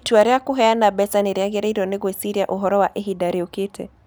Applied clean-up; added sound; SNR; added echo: none; none; none; none.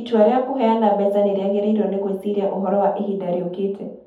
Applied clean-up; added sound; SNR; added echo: none; none; none; reverberation time 0.6 s.